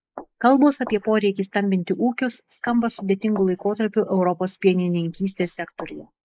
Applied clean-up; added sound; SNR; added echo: neural mask model Resemble Enhance denoiser.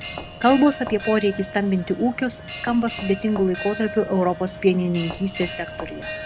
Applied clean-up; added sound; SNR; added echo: none; Knock + Bell; 12 dB; none.